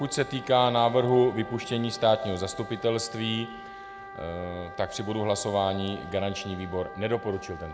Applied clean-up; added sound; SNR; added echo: none; Wind instrument, woodwind instrument; 15 dB; none.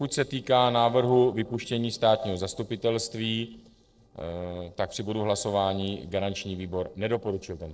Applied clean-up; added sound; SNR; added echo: neural separator model SepFormer DNS4.